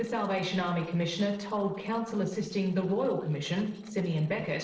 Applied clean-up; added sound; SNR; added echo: neural separator model SepFormer DNS4.